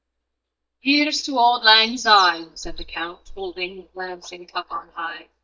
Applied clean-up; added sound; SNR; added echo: neural mask model DeepFilterNet 3.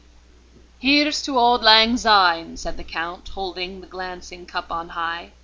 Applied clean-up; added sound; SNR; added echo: none; none; none; none.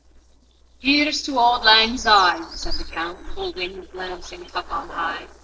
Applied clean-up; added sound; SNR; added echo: neural separator model SepFormer DNS4.